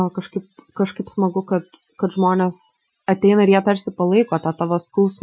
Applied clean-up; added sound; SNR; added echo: classical method Wiener filter.